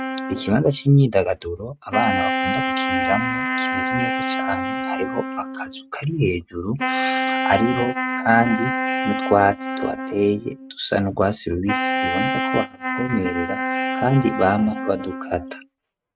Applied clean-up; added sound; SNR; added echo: neural mask model RNNoise.